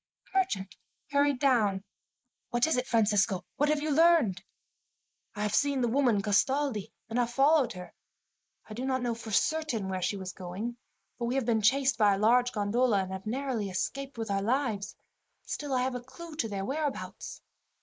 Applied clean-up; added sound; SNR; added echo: neural mask model Resemble Enhance denoiser.